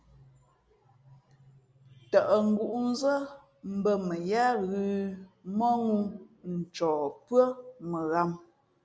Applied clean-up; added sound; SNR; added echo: none; none; none; none.